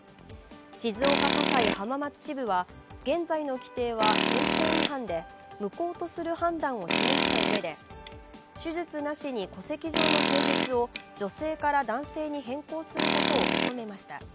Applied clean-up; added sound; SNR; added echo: none; Tools; -2 dB; none.